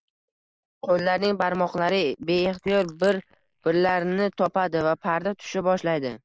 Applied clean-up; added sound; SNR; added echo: neural mask model Resemble Enhance denoiser.